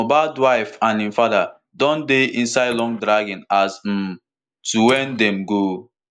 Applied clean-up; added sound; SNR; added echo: neural mask model Resemble Enhance denoiser.